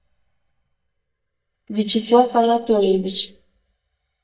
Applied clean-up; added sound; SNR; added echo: neural mask model DeepFilterNet 3.